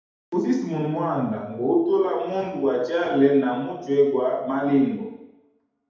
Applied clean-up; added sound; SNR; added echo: none; none; none; reverberation time 0.8 s.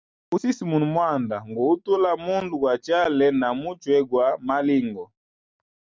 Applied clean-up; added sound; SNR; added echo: none; none; none; none.